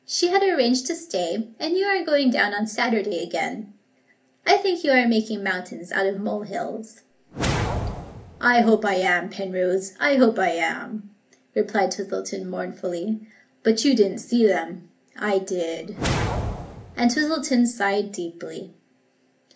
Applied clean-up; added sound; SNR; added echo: none; Whoosh, swoosh, swish; 6 dB; reverberation time 0.3 s.